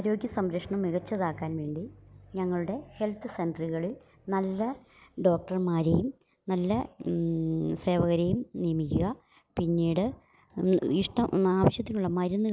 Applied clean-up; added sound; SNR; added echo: none; none; none; none.